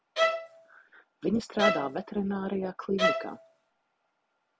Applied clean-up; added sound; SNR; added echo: none; Bowed string instrument; -3 dB; none.